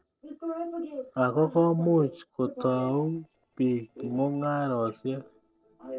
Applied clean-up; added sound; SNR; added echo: neural separator model SepFormer DNS4.